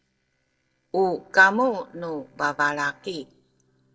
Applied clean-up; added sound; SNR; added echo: neural separator model SepFormer DNS4.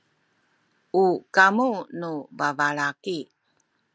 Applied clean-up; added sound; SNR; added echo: none; none; none; none.